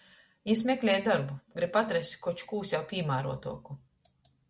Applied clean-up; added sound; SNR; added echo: none; none; none; none.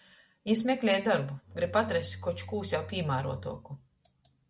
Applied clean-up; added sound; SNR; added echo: none; Bowed string instrument; 14 dB; none.